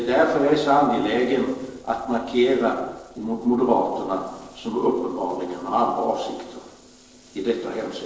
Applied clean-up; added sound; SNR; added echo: neural separator model SepFormer DNS4.